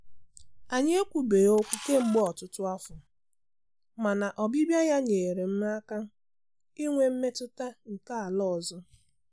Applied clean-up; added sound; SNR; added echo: none; Camera; 10 dB; none.